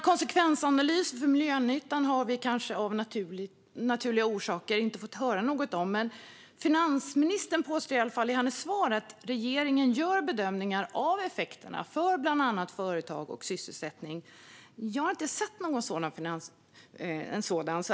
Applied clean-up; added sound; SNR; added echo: none; none; none; none.